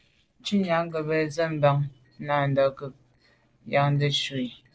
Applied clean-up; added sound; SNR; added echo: neural separator model SepFormer DNS4.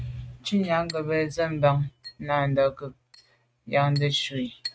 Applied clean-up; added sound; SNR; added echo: neural mask model RNNoise.